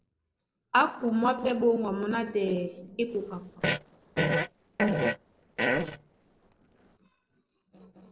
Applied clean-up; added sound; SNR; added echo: neural separator model SepFormer DNS4.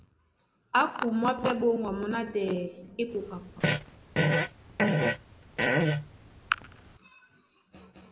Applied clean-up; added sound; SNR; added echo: none; Fart; -3 dB; reverberation time 0.9 s.